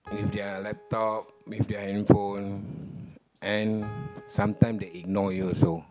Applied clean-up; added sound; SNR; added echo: none; Piano; 19 dB; none.